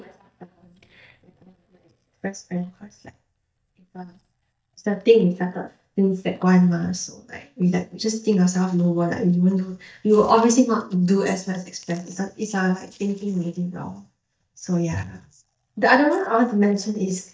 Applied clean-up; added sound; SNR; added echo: neural mask model DeepFilterNet 3.